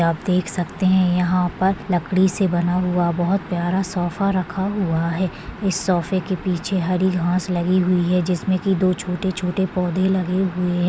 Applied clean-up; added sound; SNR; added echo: none; none; none; none.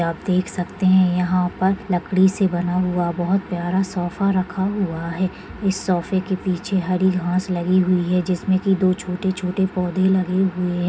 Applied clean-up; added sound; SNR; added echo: none; none; none; reverberation time 0.3 s.